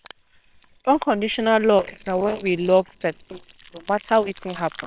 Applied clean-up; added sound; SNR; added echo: neural separator model SepFormer WHAMR!.